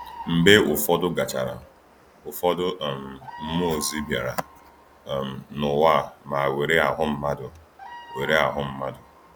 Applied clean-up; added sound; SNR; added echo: none; Bird vocalization, bird call, bird song; 19 dB; none.